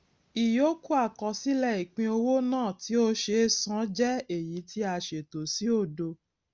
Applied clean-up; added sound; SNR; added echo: none; none; none; none.